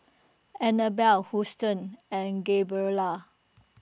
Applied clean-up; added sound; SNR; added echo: none; none; none; none.